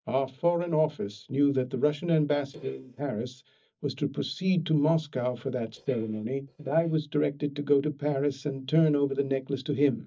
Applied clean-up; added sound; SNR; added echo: neural mask model DeepFilterNet 3.